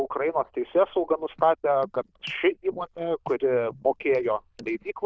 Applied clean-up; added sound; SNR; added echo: neural diffusion model UNIVERSE++.